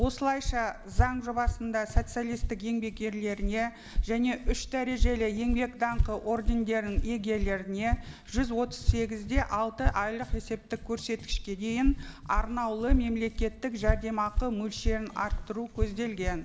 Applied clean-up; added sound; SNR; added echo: none; Walk, footsteps; 1 dB; none.